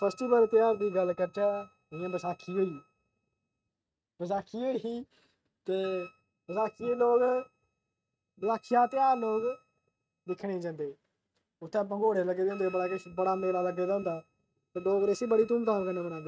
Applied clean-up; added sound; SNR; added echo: neural mask model RNNoise.